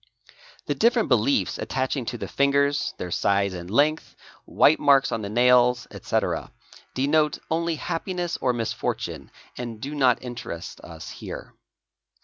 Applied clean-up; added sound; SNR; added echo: none; none; none; none.